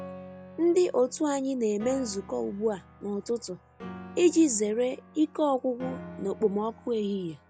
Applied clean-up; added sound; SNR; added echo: none; Piano; 17 dB; none.